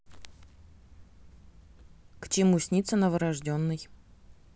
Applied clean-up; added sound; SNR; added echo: none; none; none; none.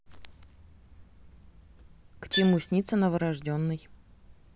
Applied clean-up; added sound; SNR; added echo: none; Bowed string instrument; 5 dB; none.